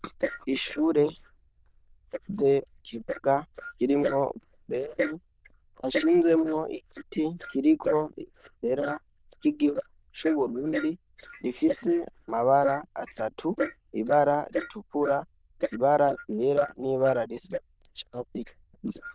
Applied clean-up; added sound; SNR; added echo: neural diffusion model UNIVERSE++.